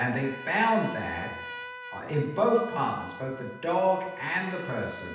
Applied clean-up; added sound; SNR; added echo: none; Trumpet; 13 dB; reverberation time 0.9 s.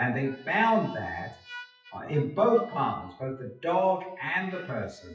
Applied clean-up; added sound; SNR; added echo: classical method WPE with log-MMSE.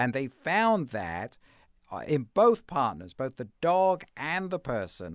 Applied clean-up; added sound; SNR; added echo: none; none; none; none.